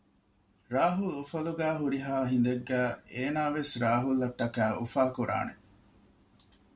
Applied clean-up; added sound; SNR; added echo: none; none; none; none.